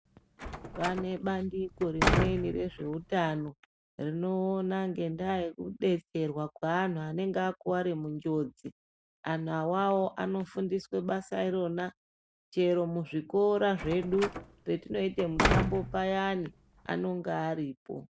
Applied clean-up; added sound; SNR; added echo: none; Slam; 2 dB; none.